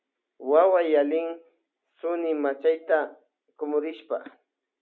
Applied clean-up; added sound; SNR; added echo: none; none; none; none.